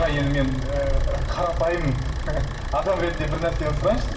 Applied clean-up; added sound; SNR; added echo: none; Idling / Car; 13 dB; reverberation time 1.0 s.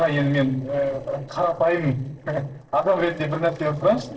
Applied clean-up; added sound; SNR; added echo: neural separator model SepFormer DNS4.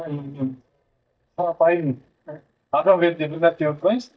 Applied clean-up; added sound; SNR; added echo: neural mask model DeepFilterNet 3.